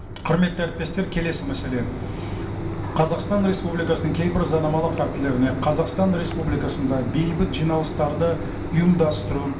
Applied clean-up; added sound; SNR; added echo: none; Mechanisms; 5 dB; reverberation time 0.3 s.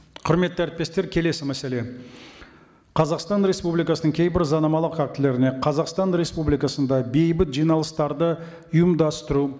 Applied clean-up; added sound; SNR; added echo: none; none; none; none.